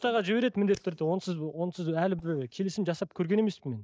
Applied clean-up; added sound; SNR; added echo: neural mask model DeepFilterNet 3.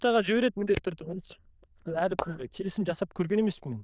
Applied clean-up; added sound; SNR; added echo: neural diffusion model UNIVERSE++.